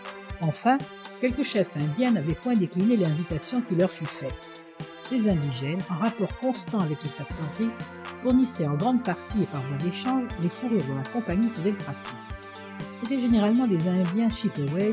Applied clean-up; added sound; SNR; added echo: none; Organ; 12 dB; none.